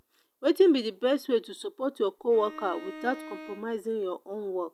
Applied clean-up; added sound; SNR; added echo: none; Bowed string instrument; 15 dB; none.